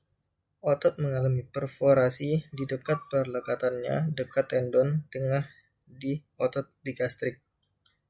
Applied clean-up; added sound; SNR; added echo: none; none; none; none.